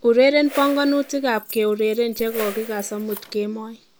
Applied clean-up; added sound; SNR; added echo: none; Keys jangling + Whoosh, swoosh, swish; 16 dB; none.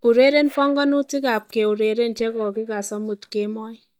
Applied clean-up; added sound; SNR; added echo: neural mask model DeepFilterNet 3.